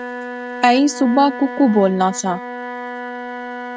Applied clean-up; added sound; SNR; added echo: neural mask model RNNoise.